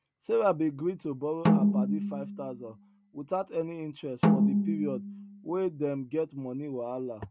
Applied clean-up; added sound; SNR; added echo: none; Snare drum; -3 dB; none.